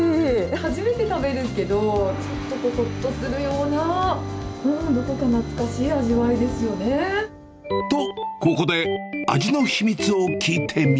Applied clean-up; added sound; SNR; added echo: none; none; none; none.